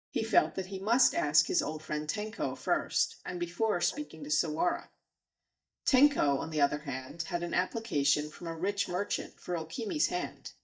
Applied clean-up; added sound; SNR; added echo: neural mask model DeepFilterNet 3.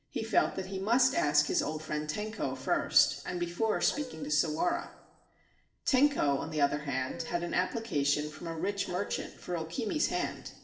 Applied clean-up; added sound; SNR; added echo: neural separator model SepFormer DNS4.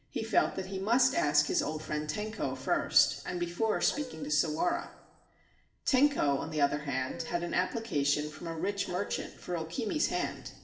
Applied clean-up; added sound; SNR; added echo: none; Dog; 13 dB; reverberation time 0.8 s.